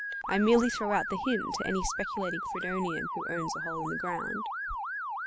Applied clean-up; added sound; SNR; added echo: none; Motor vehicle (road) / Siren; 3 dB; none.